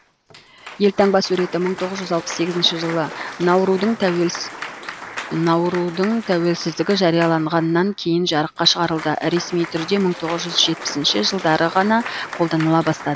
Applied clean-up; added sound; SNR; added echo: none; Applause / Cheering; 14 dB; none.